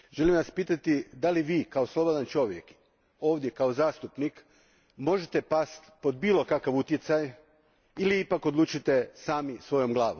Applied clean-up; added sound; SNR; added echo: none; none; none; none.